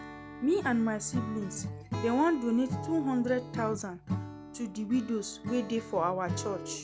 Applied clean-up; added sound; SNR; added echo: none; Acoustic guitar / Strum; 8 dB; none.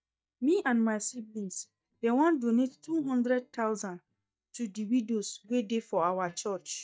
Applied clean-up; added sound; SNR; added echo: neural mask model DeepFilterNet 3.